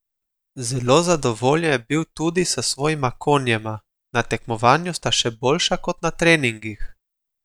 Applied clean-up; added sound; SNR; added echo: none; none; none; none.